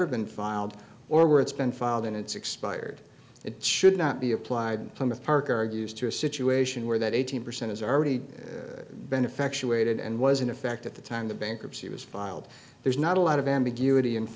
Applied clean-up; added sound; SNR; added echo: none; none; none; none.